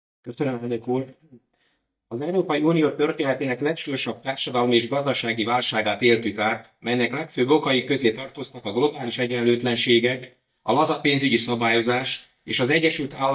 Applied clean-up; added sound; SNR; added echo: neural mask model DeepFilterNet 3.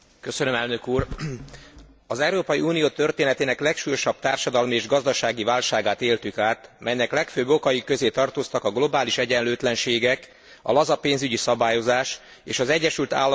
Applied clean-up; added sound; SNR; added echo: none; none; none; none.